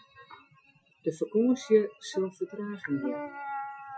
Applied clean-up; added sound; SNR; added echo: classical method Wiener filter.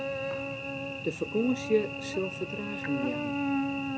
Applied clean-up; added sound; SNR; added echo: none; Cricket / Buzz; 0 dB; none.